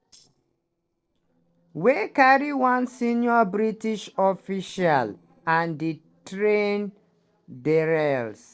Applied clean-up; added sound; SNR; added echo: neural separator model SepFormer DNS4.